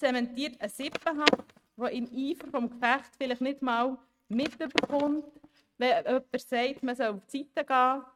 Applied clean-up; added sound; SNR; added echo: neural mask model RNNoise.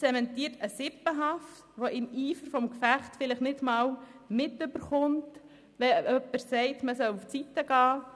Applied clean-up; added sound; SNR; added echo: none; none; none; none.